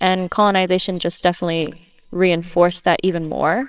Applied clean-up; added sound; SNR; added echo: neural separator model SepFormer WHAMR!.